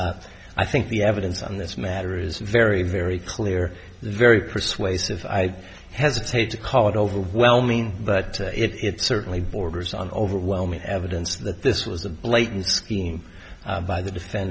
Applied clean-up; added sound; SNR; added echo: none; none; none; none.